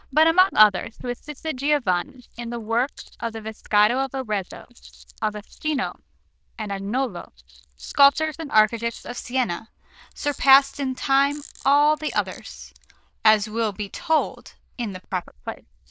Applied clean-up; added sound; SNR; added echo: neural diffusion model UNIVERSE++.